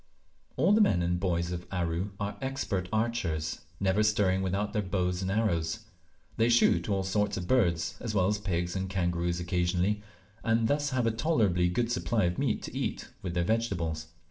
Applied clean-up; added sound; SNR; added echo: none; none; none; reverberation time 0.4 s.